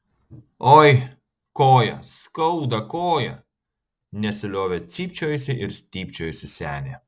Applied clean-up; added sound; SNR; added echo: neural separator model SepFormer DNS4.